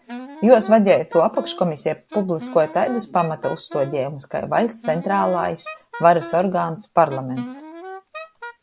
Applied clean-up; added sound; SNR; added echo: none; Wind instrument, woodwind instrument; 16 dB; none.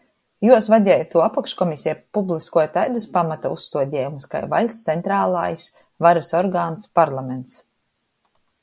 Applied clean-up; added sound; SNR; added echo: none; none; none; none.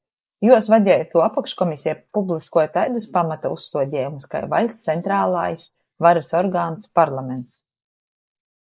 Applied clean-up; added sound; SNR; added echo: neural mask model Resemble Enhance denoiser.